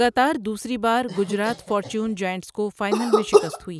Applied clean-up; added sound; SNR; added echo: none; Cough; 3 dB; none.